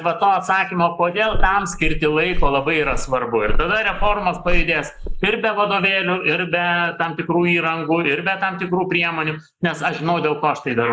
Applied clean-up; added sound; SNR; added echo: neural mask model Resemble Enhance denoiser.